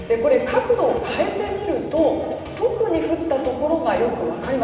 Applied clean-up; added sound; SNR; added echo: none; none; none; reverberation time 1.6 s.